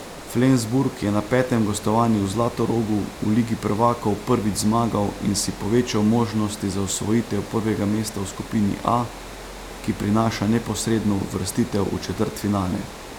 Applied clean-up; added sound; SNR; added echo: none; Water; 14 dB; none.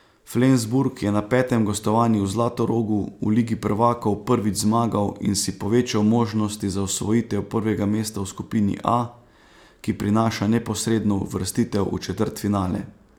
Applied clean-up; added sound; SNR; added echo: none; none; none; none.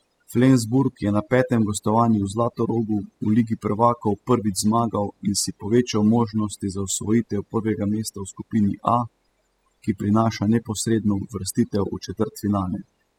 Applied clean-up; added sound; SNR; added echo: classical method spectral subtraction.